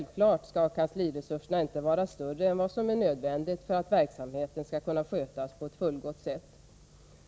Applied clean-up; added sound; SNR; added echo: none; none; none; none.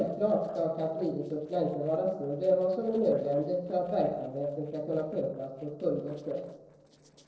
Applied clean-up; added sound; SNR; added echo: neural separator model SepFormer DNS4.